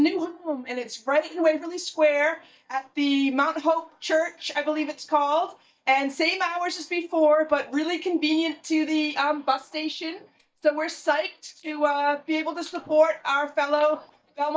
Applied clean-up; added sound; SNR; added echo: neural mask model DeepFilterNet 3.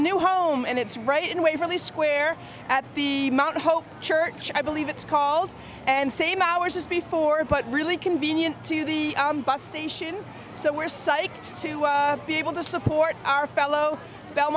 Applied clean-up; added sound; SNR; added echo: none; none; none; none.